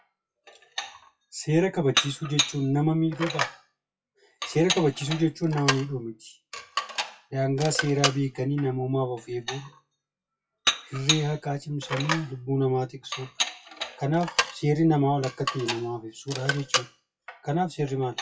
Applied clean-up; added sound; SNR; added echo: classical method WPE with log-MMSE.